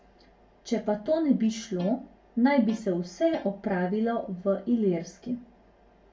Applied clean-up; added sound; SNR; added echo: none; Guitar; 19 dB; reverberation time 0.2 s.